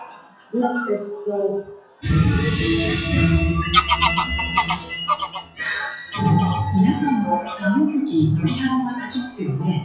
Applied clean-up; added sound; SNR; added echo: classical method WPE with log-MMSE.